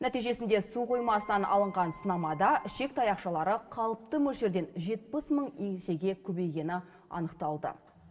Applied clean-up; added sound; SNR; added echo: none; Wind instrument, woodwind instrument; 19 dB; reverberation time 2.7 s.